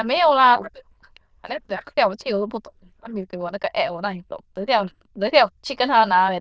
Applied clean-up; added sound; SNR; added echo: neural diffusion model UNIVERSE++.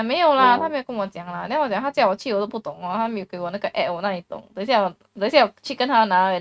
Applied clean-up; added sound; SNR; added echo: neural mask model RNNoise.